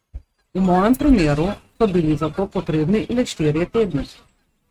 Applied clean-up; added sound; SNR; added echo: neural mask model RNNoise.